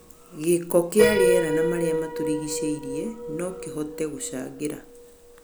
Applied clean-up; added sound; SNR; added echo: none; Piano; 1 dB; none.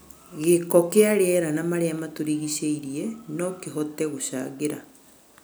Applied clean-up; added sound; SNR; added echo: none; none; none; none.